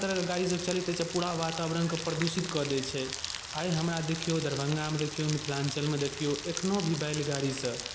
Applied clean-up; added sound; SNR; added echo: none; Rain; 8 dB; none.